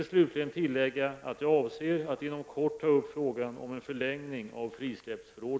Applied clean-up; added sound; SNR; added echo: none; none; none; none.